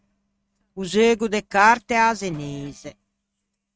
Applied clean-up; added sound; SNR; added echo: neural mask model RNNoise.